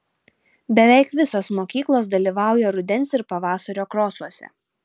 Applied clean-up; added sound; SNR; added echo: none; none; none; none.